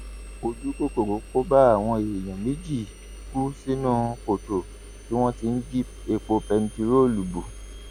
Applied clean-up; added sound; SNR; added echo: none; Engine; 15 dB; none.